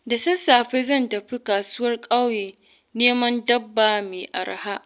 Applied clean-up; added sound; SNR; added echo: none; none; none; none.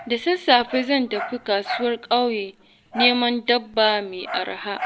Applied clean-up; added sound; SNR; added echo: none; Dog; 11 dB; none.